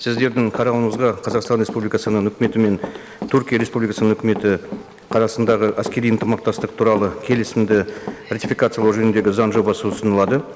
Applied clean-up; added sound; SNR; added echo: none; Run; 14 dB; none.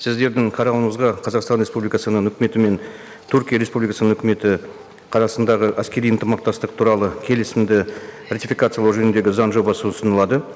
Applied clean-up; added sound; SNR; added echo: none; none; none; none.